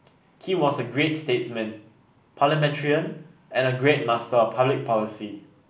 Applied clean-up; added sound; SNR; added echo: none; none; none; none.